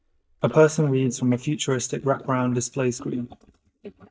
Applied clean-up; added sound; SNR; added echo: neural mask model DeepFilterNet 3.